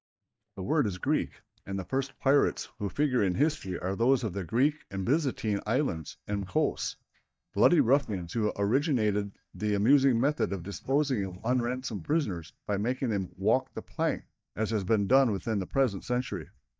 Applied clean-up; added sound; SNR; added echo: neural mask model DeepFilterNet 3.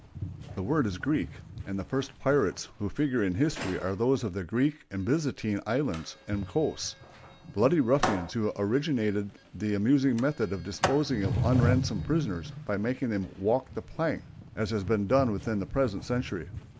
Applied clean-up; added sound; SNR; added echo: none; Sliding door; 8 dB; none.